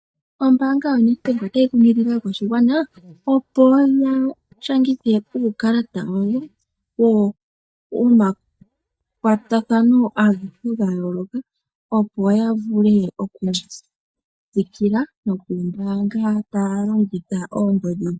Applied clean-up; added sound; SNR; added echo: neural mask model DeepFilterNet 3.